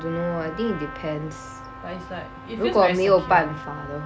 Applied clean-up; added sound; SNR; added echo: none; Trumpet; 14 dB; none.